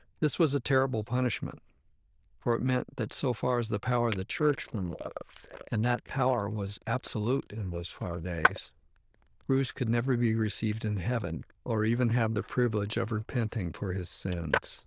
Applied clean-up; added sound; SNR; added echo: neural diffusion model UNIVERSE++.